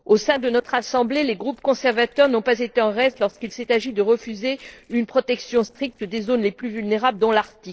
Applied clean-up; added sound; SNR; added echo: neural separator model SepFormer DNS4.